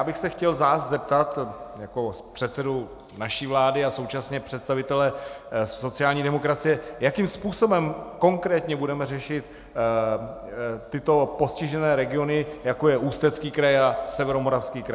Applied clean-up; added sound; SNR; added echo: none; none; none; none.